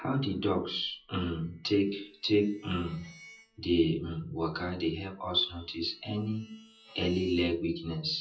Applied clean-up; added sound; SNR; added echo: classical method WPE with log-MMSE.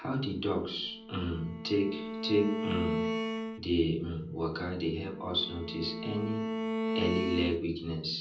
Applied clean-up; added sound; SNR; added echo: none; Bowed string instrument; 4 dB; reverberation time 0.6 s.